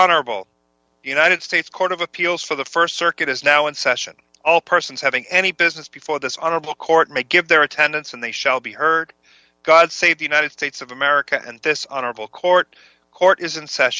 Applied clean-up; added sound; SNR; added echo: none; none; none; none.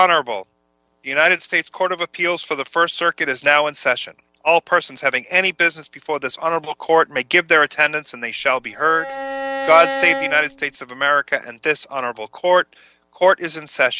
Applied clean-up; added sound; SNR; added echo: none; Bowed string instrument; 7 dB; none.